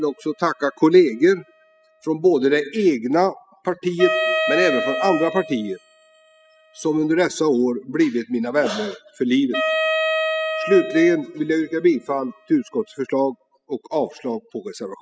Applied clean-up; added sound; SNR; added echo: classical method spectral subtraction.